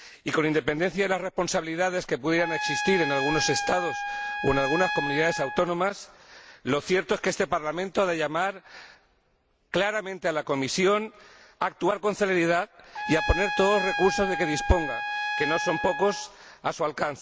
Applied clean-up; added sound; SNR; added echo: none; Trumpet; 4 dB; none.